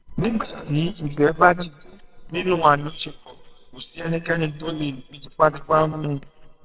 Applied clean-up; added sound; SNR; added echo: neural separator model SepFormer WHAMR!.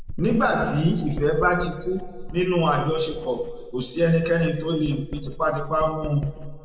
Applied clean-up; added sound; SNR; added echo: none; Writing; 11 dB; reverberation time 1.2 s.